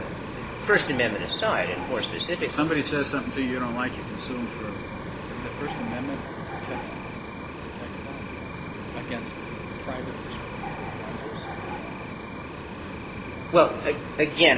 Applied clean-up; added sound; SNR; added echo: none; Cricket; 5 dB; none.